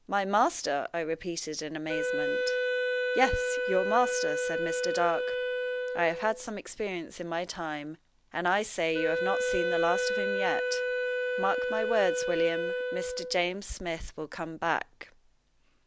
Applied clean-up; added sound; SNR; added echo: none; Wind instrument, woodwind instrument; 1 dB; none.